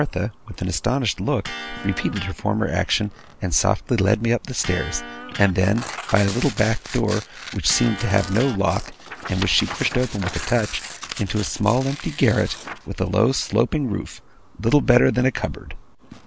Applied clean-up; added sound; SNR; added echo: none; Electric guitar + Tearing; 14 dB; none.